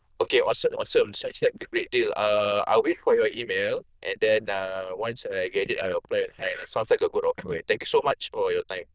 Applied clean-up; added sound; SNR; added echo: neural diffusion model UNIVERSE++.